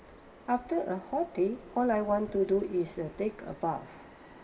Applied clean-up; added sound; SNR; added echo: none; Bird vocalization, bird call, bird song; 19 dB; reverberation time 1.3 s.